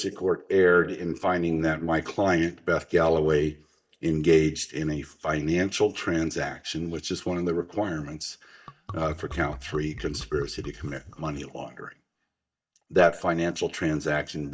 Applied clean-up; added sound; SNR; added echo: neural mask model DeepFilterNet 3.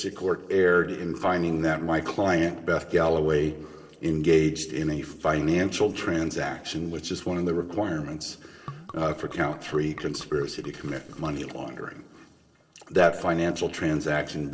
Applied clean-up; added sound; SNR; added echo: neural separator model SepFormer DNS4.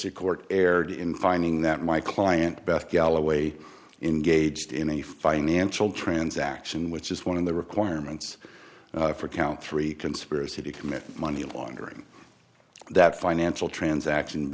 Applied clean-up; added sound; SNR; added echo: none; none; none; none.